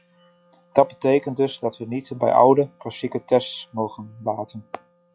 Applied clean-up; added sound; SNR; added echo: classical method log-MMSE.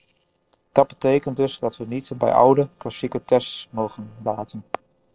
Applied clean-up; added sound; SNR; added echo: neural separator model SepFormer DNS4.